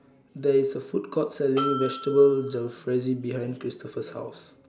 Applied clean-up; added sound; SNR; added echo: none; Bell; 9 dB; none.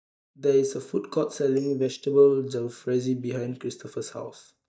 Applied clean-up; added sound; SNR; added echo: neural mask model DeepFilterNet 3.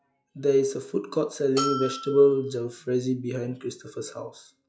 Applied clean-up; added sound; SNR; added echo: classical method log-MMSE.